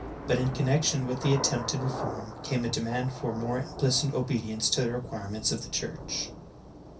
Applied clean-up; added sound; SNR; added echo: none; Thunder / Rain; 10 dB; reverberation time 0.3 s.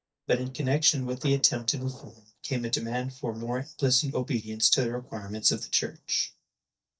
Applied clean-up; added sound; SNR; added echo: neural mask model DeepFilterNet 3.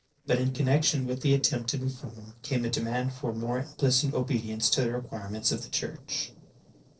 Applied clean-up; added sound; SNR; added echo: neural separator model SepFormer DNS4.